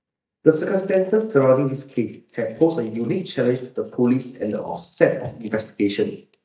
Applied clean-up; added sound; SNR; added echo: neural mask model DeepFilterNet 3.